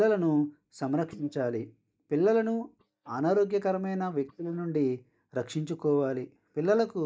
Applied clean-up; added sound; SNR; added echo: neural mask model DeepFilterNet 3.